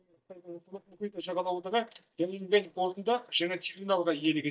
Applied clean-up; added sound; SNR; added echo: neural mask model DeepFilterNet 3.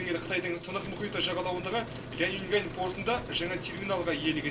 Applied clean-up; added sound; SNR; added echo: none; Truck; 9 dB; reverberation time 0.2 s.